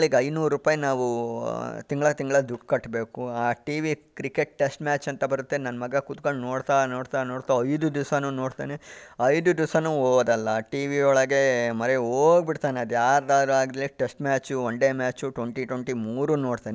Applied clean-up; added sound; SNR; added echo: none; none; none; none.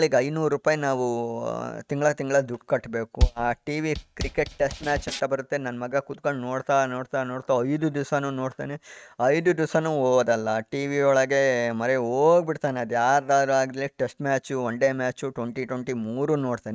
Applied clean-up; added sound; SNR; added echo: neural mask model RNNoise.